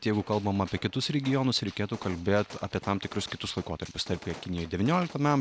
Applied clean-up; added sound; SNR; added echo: none; Gunshot, gunfire; 19 dB; none.